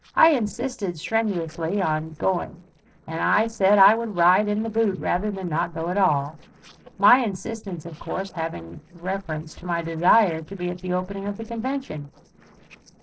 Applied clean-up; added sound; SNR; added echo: neural separator model SepFormer DNS4.